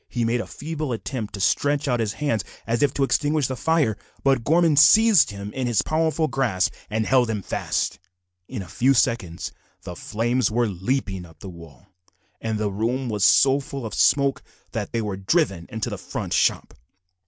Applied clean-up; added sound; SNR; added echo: none; none; none; none.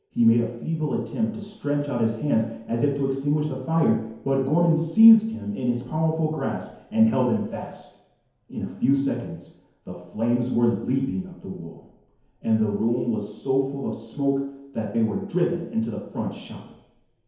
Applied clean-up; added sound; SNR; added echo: none; none; none; reverberation time 0.9 s.